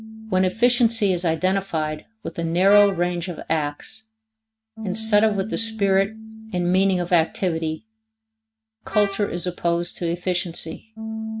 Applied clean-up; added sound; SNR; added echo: neural mask model RNNoise.